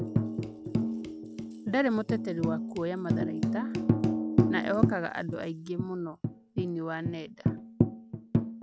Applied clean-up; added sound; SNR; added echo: none; Tambourine; -4 dB; none.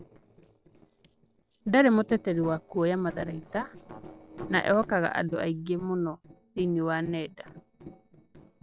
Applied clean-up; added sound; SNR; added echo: neural separator model SepFormer DNS4.